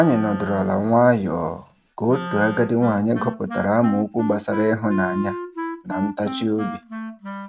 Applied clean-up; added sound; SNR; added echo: none; Wind instrument, woodwind instrument; 10 dB; none.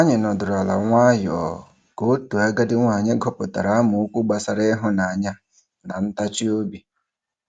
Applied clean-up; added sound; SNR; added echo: none; none; none; none.